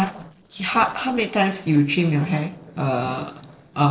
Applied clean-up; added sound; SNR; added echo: neural separator model SepFormer DNS4.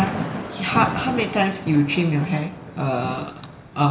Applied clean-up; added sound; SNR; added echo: none; Thunder / Rain; 8 dB; reverberation time 0.9 s.